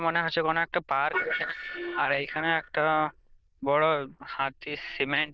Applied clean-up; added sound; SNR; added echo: neural diffusion model UNIVERSE++.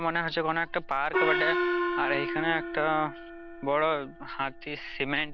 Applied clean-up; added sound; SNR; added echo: none; Gong; 3 dB; none.